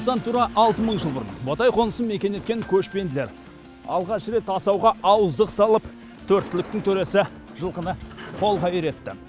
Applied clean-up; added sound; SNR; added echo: none; Sliding door; 19 dB; none.